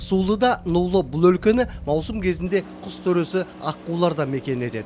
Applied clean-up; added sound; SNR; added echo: none; none; none; none.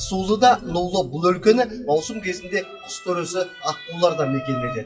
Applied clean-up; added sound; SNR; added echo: classical method WPE with log-MMSE.